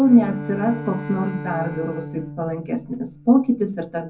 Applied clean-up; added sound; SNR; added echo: none; Bowed string instrument; 12 dB; reverberation time 0.3 s.